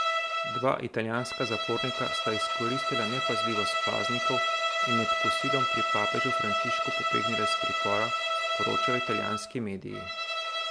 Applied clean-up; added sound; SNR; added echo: none; Bowed string instrument; -5 dB; none.